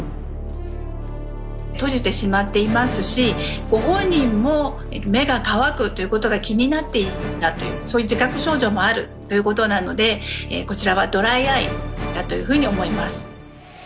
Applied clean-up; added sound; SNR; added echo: none; none; none; none.